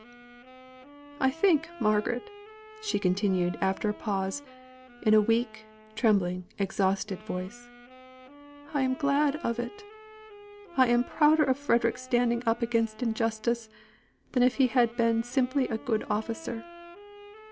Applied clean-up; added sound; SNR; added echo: none; Wind instrument, woodwind instrument; 19 dB; none.